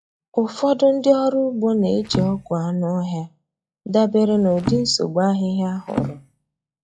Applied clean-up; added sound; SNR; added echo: classical method log-MMSE.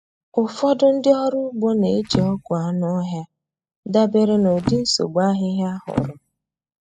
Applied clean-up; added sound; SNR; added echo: classical method spectral subtraction.